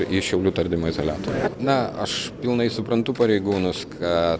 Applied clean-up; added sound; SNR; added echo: none; none; none; none.